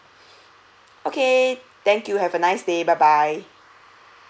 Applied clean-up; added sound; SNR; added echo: none; none; none; none.